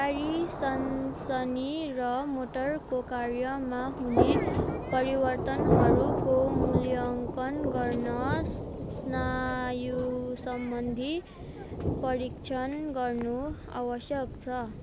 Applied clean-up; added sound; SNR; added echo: none; Thunder; 1 dB; none.